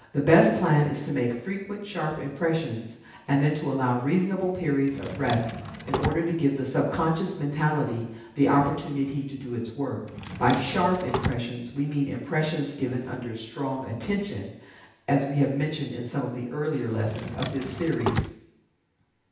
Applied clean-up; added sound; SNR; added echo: none; Drawer open or close; 7 dB; reverberation time 0.9 s.